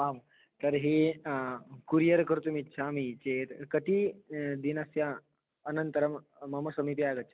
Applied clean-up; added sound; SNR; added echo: none; none; none; none.